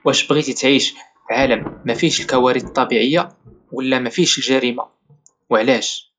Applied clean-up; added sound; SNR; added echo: classical method log-MMSE.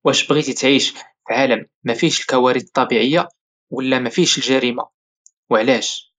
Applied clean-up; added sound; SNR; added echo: neural mask model Resemble Enhance denoiser.